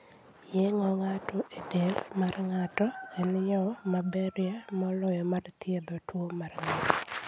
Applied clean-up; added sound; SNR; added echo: none; none; none; none.